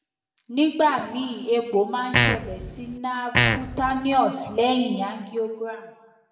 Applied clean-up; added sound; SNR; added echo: none; Fart; -1 dB; reverberation time 1.0 s.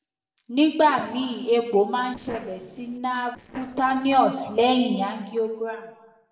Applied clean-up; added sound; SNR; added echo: neural separator model SepFormer DNS4.